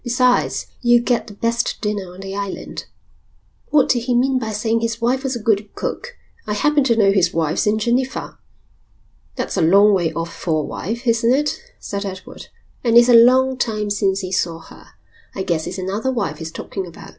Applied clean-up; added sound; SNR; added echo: none; none; none; none.